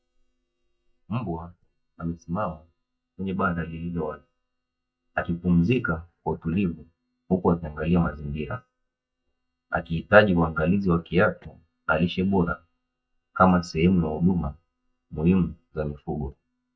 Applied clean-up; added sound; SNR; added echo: neural mask model DeepFilterNet 3.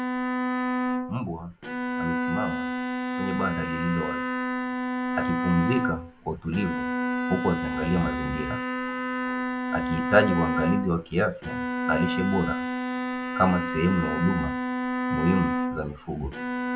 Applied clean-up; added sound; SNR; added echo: none; Bowed string instrument; 0 dB; none.